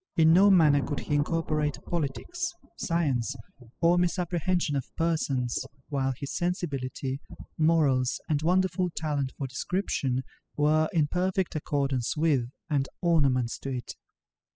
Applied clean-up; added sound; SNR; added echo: classical method spectral subtraction.